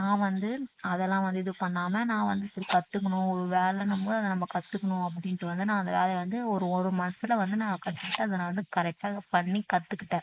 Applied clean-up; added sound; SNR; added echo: neural mask model Resemble Enhance denoiser.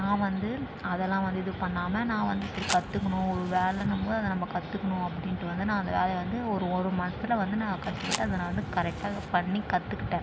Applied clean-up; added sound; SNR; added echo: none; Fire; 12 dB; none.